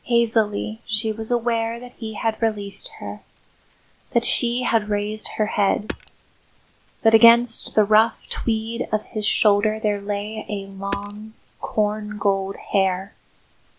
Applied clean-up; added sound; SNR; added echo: none; Hammer; 18 dB; none.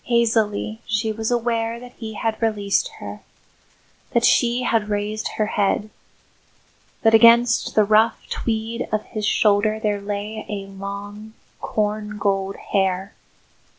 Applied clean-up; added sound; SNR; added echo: none; none; none; none.